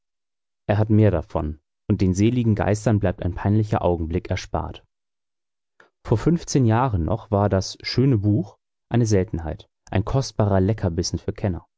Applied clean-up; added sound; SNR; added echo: none; none; none; none.